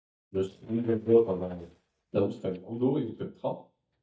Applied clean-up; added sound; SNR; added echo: neural mask model DeepFilterNet 3.